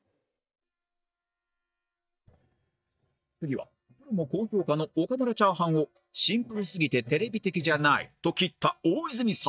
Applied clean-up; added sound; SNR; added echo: neural mask model DeepFilterNet 3.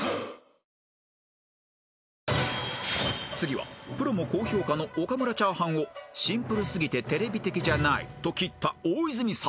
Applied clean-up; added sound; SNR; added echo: none; none; none; none.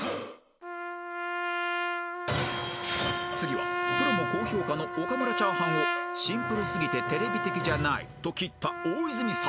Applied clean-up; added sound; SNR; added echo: none; Trumpet; 0 dB; none.